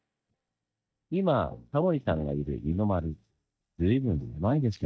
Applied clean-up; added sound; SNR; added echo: neural mask model DeepFilterNet 3.